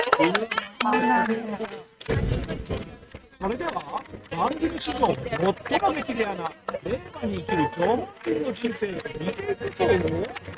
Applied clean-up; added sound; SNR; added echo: neural mask model RNNoise.